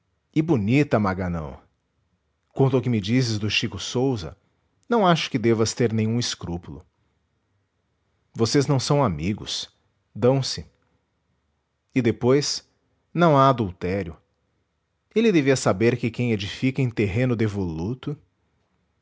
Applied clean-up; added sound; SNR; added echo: none; none; none; none.